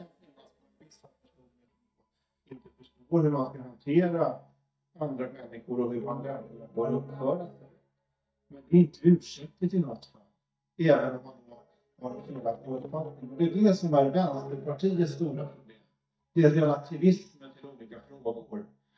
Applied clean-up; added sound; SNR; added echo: neural mask model DeepFilterNet 3.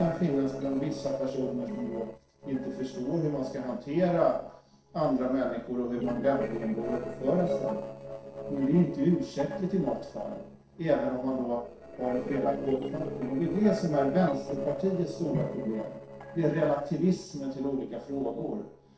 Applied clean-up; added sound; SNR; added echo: neural separator model SepFormer DNS4.